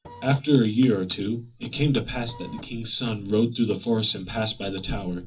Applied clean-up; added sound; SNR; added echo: none; Printer; 17 dB; reverberation time 0.3 s.